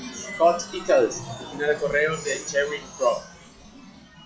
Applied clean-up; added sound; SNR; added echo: classical method log-MMSE.